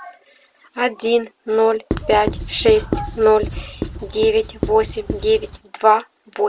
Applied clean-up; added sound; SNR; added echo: none; Writing; 8 dB; none.